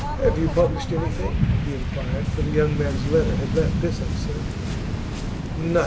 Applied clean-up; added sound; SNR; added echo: none; Waves, surf; -2 dB; none.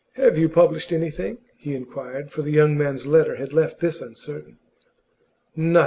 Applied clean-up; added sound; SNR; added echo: none; none; none; none.